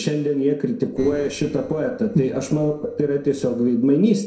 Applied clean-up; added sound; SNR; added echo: neural separator model SepFormer DNS4.